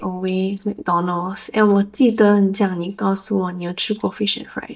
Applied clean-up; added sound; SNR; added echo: neural mask model DeepFilterNet 3.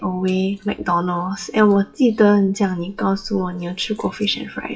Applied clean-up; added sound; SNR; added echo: classical method WPE with log-MMSE.